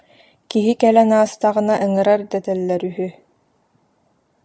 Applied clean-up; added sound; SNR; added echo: none; none; none; none.